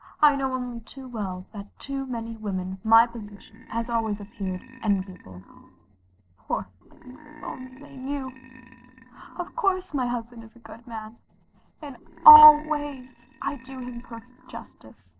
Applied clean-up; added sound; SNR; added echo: neural separator model SepFormer DNS4.